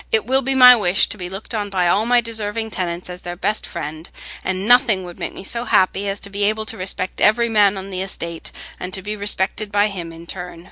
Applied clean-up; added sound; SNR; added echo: none; none; none; none.